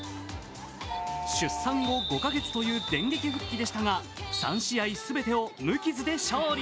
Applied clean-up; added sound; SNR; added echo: none; none; none; none.